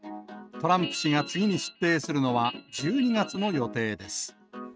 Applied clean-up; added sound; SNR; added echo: neural mask model RNNoise.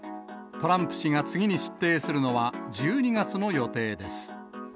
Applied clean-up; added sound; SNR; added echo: none; none; none; none.